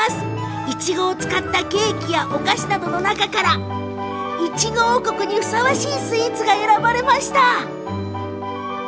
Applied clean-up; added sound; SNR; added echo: none; Bowed string instrument; 16 dB; none.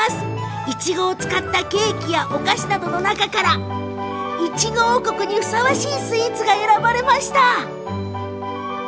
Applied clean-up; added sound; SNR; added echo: none; none; none; none.